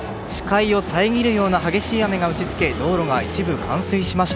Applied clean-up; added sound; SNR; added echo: none; none; none; none.